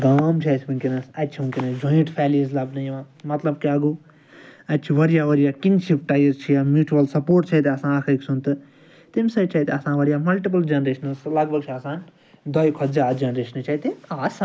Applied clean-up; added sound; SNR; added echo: none; none; none; none.